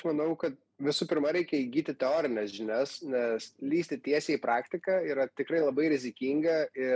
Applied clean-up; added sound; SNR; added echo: none; none; none; none.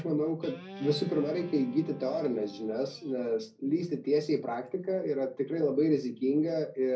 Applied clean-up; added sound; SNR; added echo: none; Guitar; 16 dB; reverberation time 0.4 s.